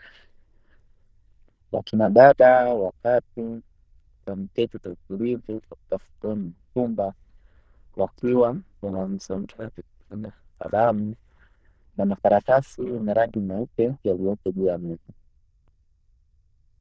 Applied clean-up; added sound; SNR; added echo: neural diffusion model UNIVERSE++.